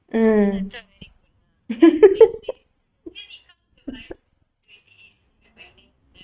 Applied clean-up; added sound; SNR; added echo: neural mask model RNNoise.